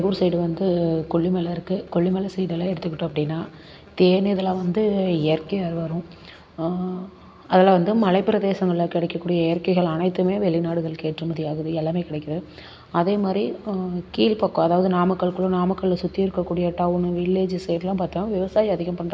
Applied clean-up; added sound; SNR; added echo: none; none; none; none.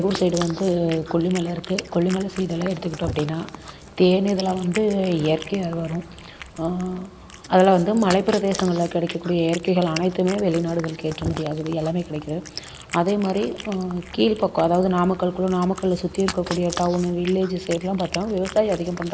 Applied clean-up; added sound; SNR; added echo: none; Cat; 15 dB; none.